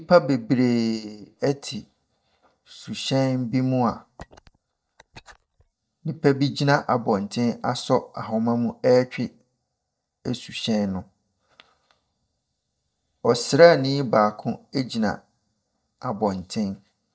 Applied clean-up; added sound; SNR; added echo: neural mask model DeepFilterNet 3.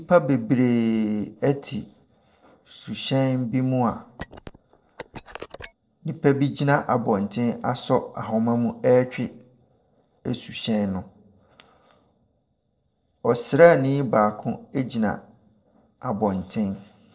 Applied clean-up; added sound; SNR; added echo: neural separator model SepFormer DNS4.